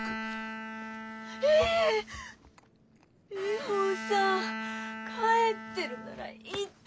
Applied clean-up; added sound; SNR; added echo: none; Bowed string instrument; 9 dB; none.